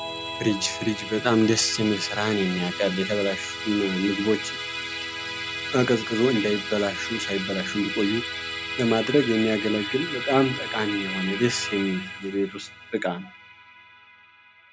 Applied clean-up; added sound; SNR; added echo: none; Musical instrument; 7 dB; none.